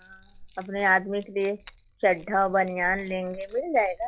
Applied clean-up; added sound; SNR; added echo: classical method log-MMSE.